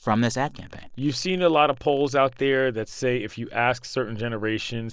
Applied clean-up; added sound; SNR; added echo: neural mask model Resemble Enhance denoiser.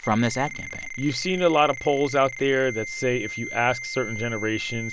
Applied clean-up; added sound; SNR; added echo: none; Ringtone; 11 dB; none.